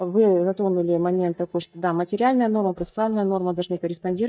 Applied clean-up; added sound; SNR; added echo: neural mask model DeepFilterNet 3.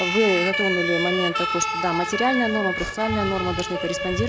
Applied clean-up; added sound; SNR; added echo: none; Siren; 2 dB; none.